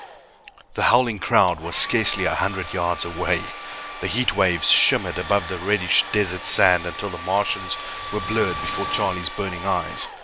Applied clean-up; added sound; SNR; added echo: none; Domestic sounds, home sounds; 10 dB; none.